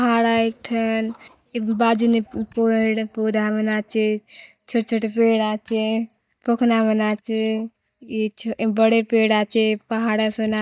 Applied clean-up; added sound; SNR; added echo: neural mask model DeepFilterNet 3.